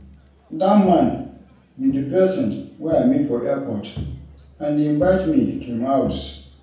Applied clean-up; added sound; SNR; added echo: none; Crowd; 18 dB; reverberation time 0.6 s.